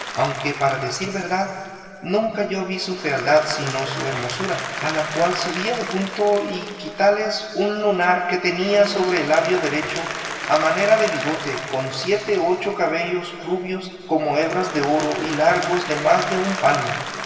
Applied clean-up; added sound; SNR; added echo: none; Applause / Crowd; 10 dB; reverberation time 2.5 s.